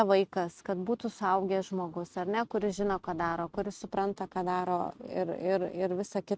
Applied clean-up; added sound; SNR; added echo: neural mask model RNNoise.